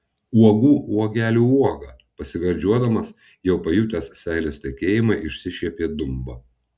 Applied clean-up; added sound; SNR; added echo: none; none; none; none.